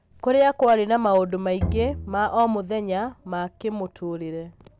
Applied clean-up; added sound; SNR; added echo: none; Bowed string instrument; 8 dB; none.